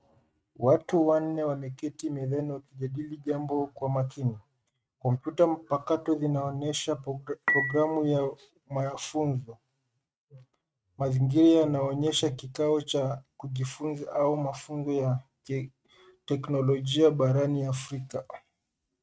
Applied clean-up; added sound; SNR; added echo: neural mask model RNNoise.